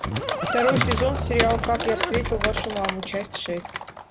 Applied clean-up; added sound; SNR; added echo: none; Computer keyboard + Livestock, farm animals, working animals; 1 dB; none.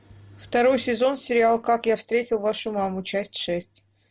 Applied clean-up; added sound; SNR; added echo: none; none; none; none.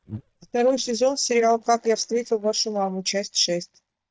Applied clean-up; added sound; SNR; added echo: neural mask model DeepFilterNet 3.